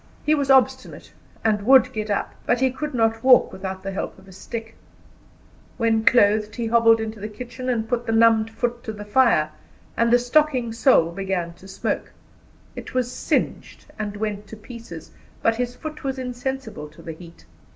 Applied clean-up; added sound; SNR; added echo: none; none; none; none.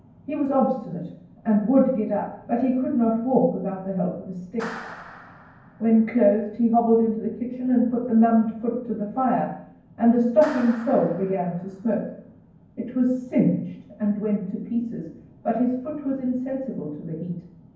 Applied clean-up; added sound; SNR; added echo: none; Clapping; 20 dB; reverberation time 0.9 s.